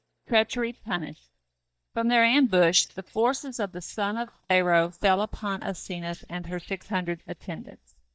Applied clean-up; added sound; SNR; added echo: neural mask model DeepFilterNet 3.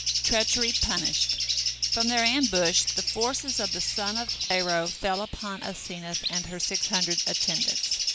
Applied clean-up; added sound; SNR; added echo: none; Bird; -1 dB; none.